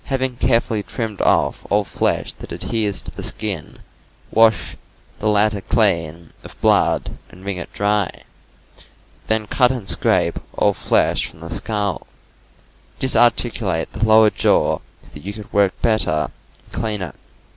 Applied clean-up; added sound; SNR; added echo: none; none; none; none.